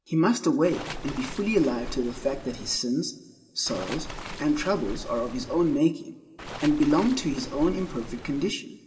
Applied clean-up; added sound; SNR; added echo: none; Waves, surf; 11 dB; reverberation time 2.9 s.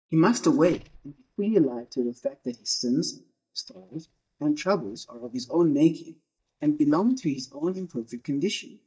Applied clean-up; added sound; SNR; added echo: neural mask model DeepFilterNet 3.